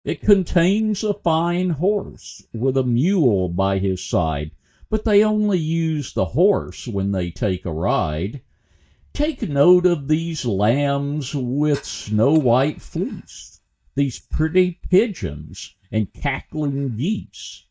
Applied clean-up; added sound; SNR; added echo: neural mask model DeepFilterNet 3.